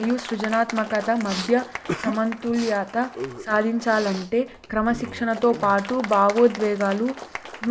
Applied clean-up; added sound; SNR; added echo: none; Respiratory sounds + Applause; 12 dB; none.